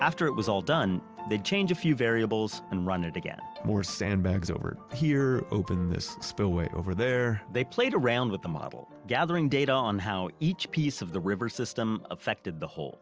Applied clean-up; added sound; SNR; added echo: none; none; none; none.